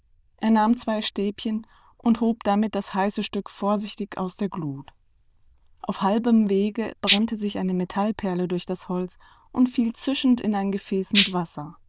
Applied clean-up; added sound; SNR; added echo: neural diffusion model UNIVERSE++.